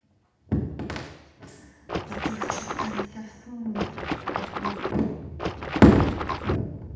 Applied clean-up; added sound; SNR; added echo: none; Water / Splash, splatter; 4 dB; reverberation time 0.8 s.